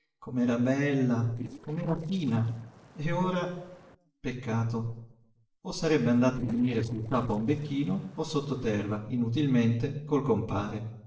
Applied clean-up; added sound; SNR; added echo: neural separator model SepFormer DNS4.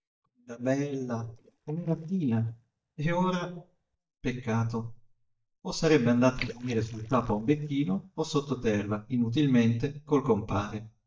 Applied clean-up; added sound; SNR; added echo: neural mask model DeepFilterNet 3.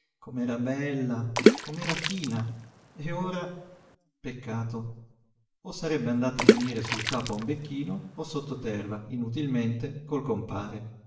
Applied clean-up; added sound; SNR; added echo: none; Water / Splash, splatter; -4 dB; reverberation time 0.8 s.